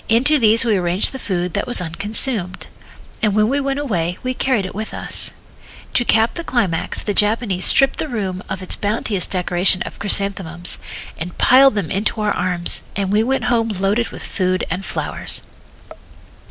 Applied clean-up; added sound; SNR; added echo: none; none; none; none.